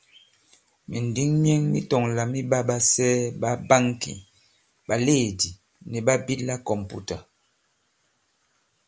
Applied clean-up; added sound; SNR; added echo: none; none; none; none.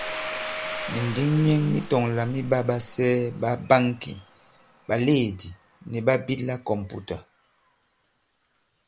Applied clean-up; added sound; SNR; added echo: none; Domestic sounds, home sounds; 13 dB; none.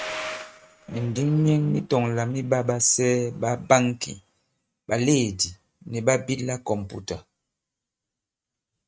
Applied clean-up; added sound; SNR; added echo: neural mask model RNNoise.